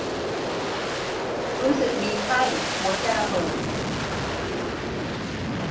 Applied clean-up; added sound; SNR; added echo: none; Aircraft; -2 dB; reverberation time 0.3 s.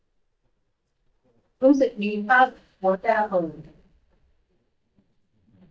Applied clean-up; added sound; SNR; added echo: neural mask model DeepFilterNet 3.